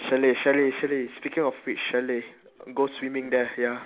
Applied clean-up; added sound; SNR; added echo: none; none; none; none.